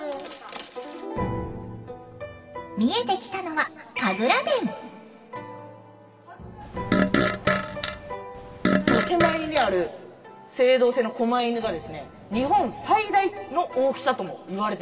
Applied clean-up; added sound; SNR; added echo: none; Fart; -4 dB; reverberation time 2.6 s.